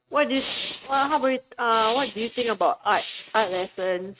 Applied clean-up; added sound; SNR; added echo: neural mask model RNNoise.